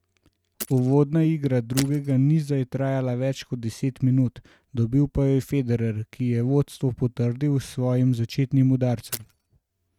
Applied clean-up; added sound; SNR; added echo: neural mask model RNNoise.